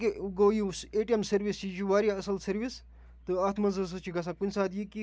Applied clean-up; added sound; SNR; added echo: none; none; none; none.